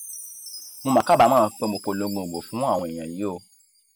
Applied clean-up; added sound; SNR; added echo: none; Chime; 17 dB; none.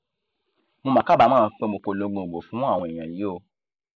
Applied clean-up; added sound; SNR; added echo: neural mask model Resemble Enhance denoiser.